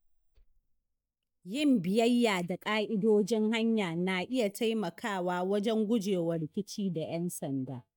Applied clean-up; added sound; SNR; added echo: neural mask model DeepFilterNet 3.